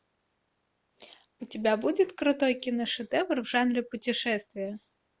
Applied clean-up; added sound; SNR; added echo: none; none; none; none.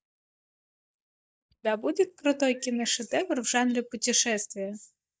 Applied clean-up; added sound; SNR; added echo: neural mask model DeepFilterNet 3.